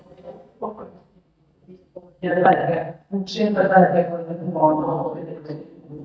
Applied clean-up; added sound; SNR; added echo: neural mask model DeepFilterNet 3.